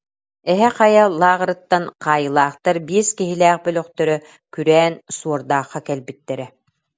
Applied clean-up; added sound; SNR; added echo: none; none; none; none.